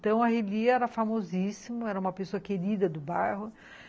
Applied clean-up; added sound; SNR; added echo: none; none; none; none.